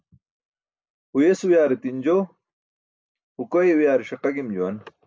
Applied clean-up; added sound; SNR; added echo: none; none; none; none.